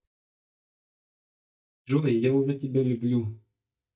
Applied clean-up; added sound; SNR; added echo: neural mask model DeepFilterNet 3.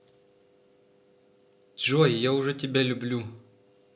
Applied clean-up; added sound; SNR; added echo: none; none; none; none.